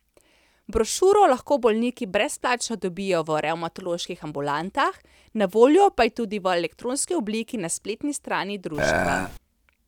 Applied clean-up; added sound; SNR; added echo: none; Burping, eructation; 0 dB; none.